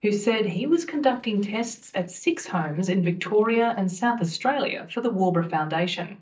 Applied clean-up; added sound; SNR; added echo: neural mask model DeepFilterNet 3.